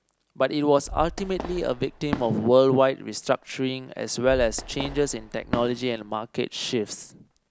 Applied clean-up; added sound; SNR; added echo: none; Fireworks; 12 dB; none.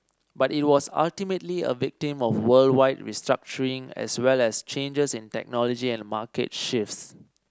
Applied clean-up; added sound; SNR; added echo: none; none; none; none.